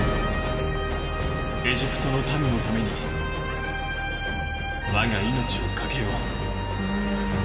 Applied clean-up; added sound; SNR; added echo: none; none; none; none.